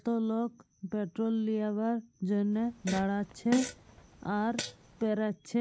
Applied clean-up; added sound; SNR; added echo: none; Fart; 10 dB; none.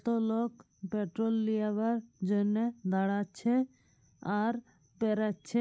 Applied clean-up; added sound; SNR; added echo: none; none; none; none.